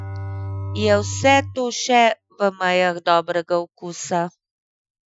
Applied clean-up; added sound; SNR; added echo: classical method Wiener filter.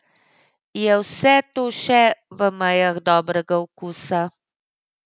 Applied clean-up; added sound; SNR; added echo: none; none; none; none.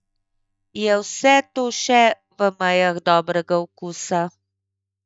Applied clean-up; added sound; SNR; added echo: neural mask model DeepFilterNet 3.